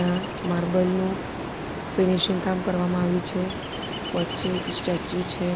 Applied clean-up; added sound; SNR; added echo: none; Ocean; 6 dB; none.